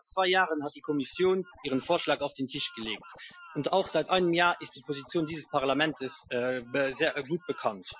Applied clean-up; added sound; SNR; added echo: classical method Wiener filter.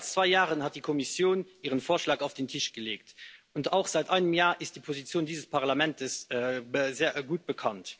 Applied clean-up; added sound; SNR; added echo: none; none; none; none.